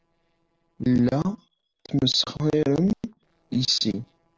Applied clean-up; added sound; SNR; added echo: neural separator model SepFormer DNS4.